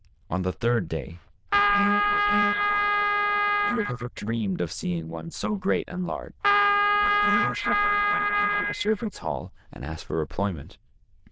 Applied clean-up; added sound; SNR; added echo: neural diffusion model UNIVERSE++.